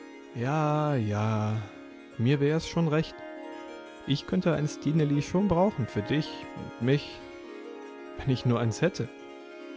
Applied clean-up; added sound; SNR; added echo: none; Harp; 14 dB; none.